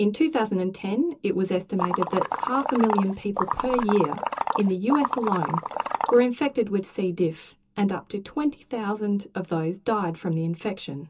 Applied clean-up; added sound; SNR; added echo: none; Liquid; 3 dB; reverberation time 0.2 s.